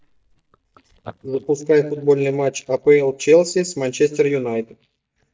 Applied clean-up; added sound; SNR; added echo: neural mask model DeepFilterNet 3.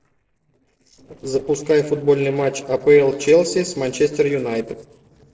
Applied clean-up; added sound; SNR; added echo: neural separator model SepFormer DNS4.